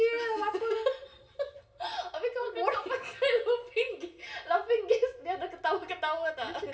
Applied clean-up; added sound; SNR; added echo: none; none; none; reverberation time 0.8 s.